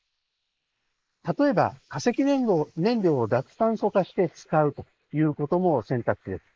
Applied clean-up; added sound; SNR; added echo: neural mask model Resemble Enhance denoiser.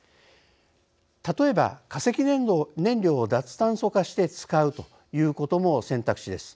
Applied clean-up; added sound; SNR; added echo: none; none; none; none.